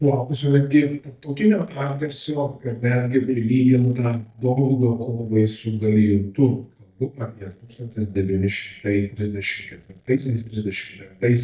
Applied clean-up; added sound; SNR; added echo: neural mask model DeepFilterNet 3.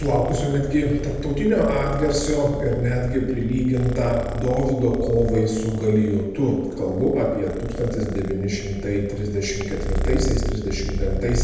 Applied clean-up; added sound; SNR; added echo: none; Purr; 6 dB; reverberation time 1.1 s.